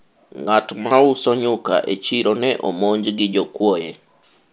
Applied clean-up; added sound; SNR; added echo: none; none; none; none.